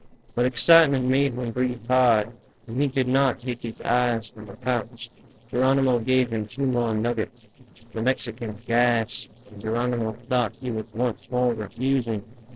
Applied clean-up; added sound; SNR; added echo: neural separator model SepFormer DNS4.